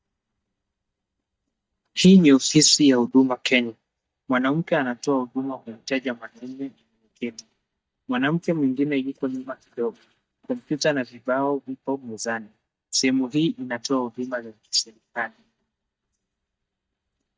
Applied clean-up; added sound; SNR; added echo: neural mask model DeepFilterNet 3.